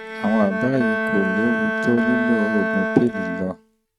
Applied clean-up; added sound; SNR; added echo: neural mask model RNNoise.